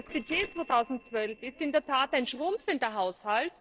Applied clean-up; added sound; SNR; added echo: neural separator model SepFormer DNS4.